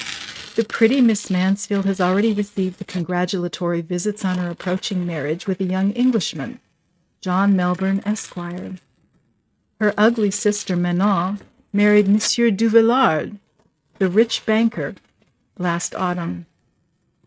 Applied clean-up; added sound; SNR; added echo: neural mask model RNNoise.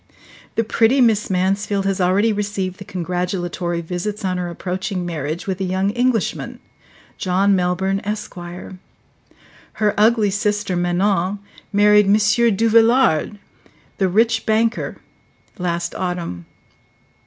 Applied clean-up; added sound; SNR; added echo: none; none; none; none.